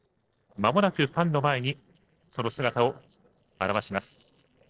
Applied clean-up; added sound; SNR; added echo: neural separator model SepFormer DNS4.